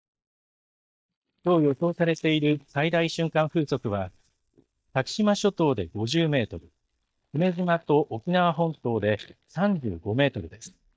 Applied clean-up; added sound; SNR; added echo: neural mask model DeepFilterNet 3.